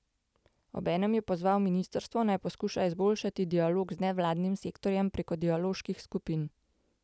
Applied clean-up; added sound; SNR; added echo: none; none; none; none.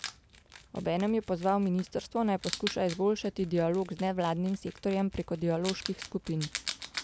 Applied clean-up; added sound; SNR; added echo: none; Wild animals; 13 dB; none.